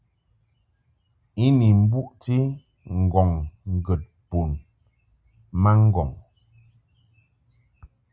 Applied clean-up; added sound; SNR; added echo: none; none; none; none.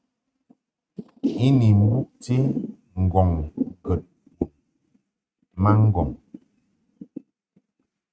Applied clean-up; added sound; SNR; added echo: neural mask model RNNoise.